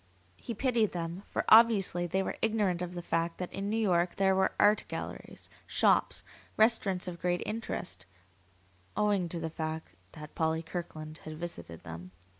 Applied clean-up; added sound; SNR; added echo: none; none; none; none.